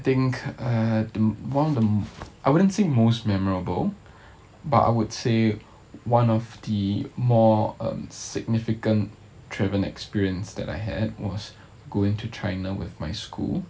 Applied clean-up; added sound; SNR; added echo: none; none; none; none.